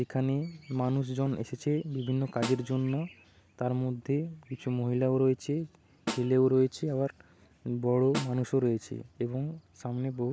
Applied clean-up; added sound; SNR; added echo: none; Snare drum; 12 dB; none.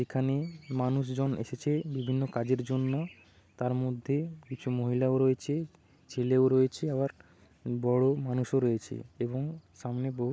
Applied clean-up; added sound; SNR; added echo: none; none; none; none.